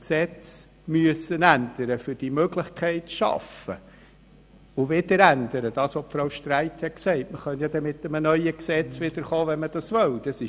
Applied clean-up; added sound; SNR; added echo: none; none; none; none.